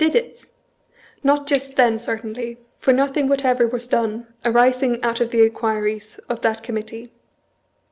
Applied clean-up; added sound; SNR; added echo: none; Bicycle bell; 3 dB; none.